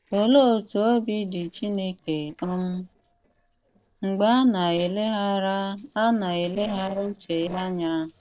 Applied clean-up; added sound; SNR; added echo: neural separator model SepFormer DNS4.